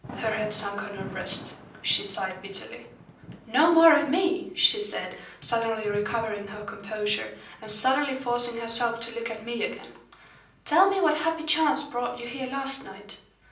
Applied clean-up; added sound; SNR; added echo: none; Thunder / Rain; 19 dB; reverberation time 0.6 s.